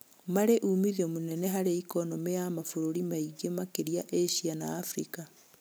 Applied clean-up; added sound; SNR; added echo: none; none; none; none.